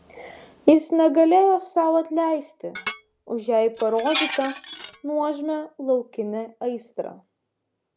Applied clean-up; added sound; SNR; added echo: none; Dishes, pots, and pans; 8 dB; none.